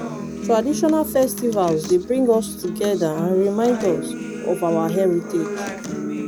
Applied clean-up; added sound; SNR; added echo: none; Acoustic guitar; 8 dB; none.